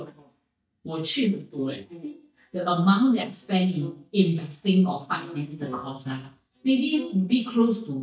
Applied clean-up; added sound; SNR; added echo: neural mask model DeepFilterNet 3.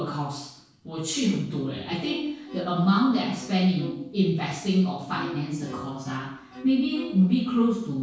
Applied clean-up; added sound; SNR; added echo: neural separator model SepFormer DNS4.